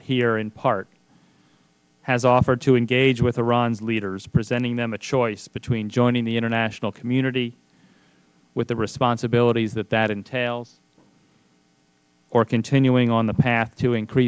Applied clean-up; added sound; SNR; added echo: none; none; none; none.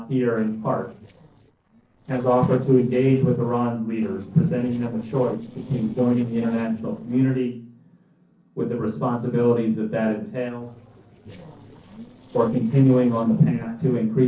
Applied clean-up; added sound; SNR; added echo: neural separator model SepFormer DNS4.